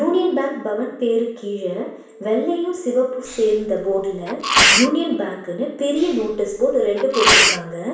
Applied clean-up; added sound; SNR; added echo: none; Sneeze; -1 dB; reverberation time 0.7 s.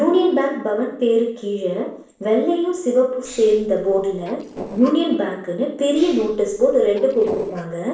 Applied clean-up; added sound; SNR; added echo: neural separator model SepFormer DNS4.